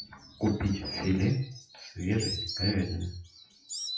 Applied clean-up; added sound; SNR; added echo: classical method WPE with log-MMSE.